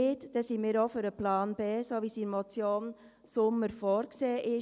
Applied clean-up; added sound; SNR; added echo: none; none; none; none.